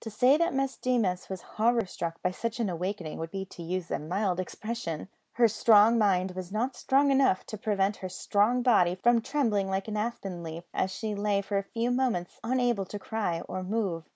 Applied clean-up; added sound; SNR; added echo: none; none; none; none.